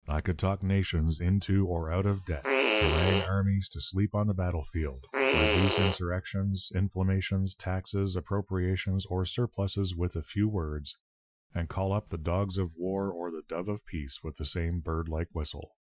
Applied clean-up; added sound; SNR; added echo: classical method Wiener filter.